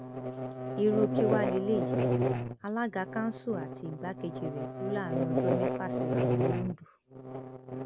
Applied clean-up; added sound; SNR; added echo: none; Buzz; -2 dB; none.